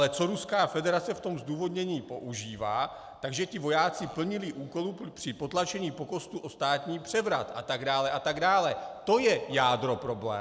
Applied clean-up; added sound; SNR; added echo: none; Burping, eructation; 19 dB; none.